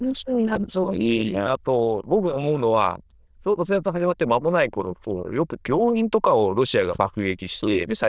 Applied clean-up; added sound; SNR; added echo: neural diffusion model UNIVERSE++.